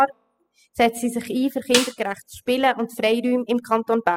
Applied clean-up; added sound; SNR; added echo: classical method spectral subtraction.